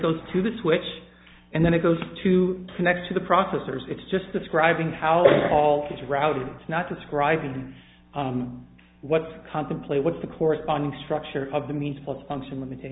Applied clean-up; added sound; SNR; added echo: none; none; none; none.